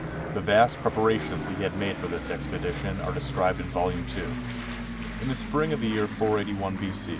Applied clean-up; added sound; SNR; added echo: none; Aircraft; 5 dB; none.